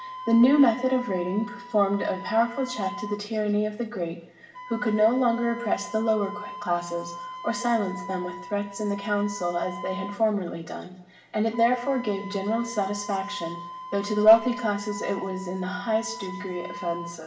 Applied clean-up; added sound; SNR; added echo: none; Wind instrument, woodwind instrument; 13 dB; reverberation time 0.7 s.